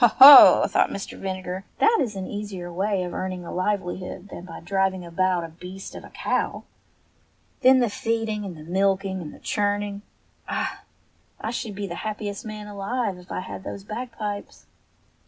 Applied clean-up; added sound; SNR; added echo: none; none; none; none.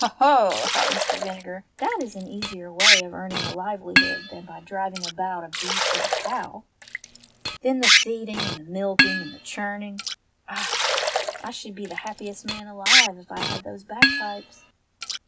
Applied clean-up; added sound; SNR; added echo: none; Liquid; -4 dB; none.